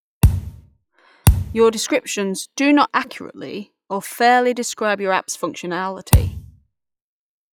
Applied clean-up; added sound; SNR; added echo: classical method log-MMSE.